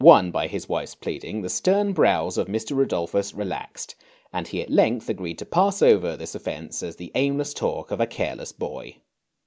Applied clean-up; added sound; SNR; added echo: none; none; none; none.